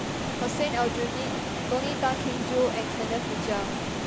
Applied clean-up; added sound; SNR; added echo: none; Water; 0 dB; none.